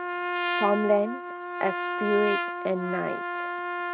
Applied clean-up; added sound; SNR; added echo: none; Trumpet; 2 dB; none.